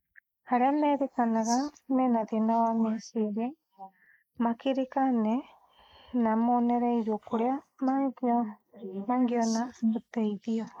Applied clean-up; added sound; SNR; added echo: neural mask model Resemble Enhance denoiser.